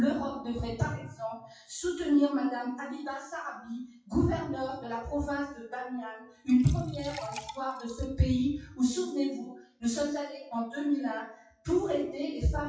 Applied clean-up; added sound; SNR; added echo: classical method WPE with log-MMSE.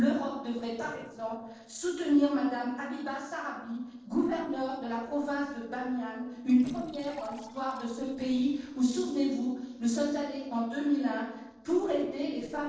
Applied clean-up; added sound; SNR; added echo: neural separator model SepFormer DNS4.